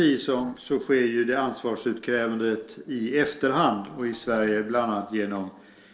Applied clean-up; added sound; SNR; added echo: neural separator model SepFormer DNS4.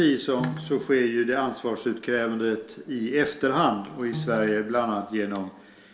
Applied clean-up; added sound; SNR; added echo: none; Piano; 10 dB; reverberation time 1.3 s.